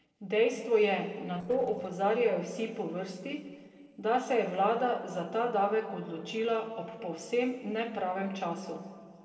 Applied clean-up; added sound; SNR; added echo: neural separator model SepFormer DNS4.